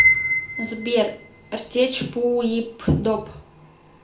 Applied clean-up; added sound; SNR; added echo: none; Piano; 2 dB; reverberation time 0.4 s.